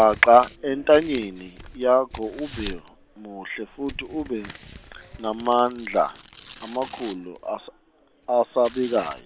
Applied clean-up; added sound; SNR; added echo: none; Tearing; 19 dB; none.